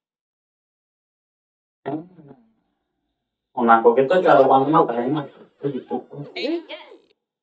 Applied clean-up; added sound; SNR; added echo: neural mask model DeepFilterNet 3.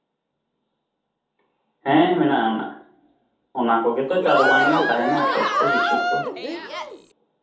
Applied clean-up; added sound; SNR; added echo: none; Cheering; -2 dB; reverberation time 0.5 s.